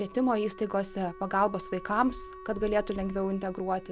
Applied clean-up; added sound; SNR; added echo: none; Wind instrument, woodwind instrument; 17 dB; none.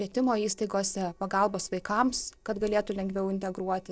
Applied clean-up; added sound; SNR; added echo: neural separator model SepFormer DNS4.